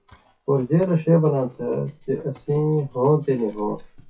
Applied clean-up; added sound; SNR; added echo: classical method WPE with log-MMSE.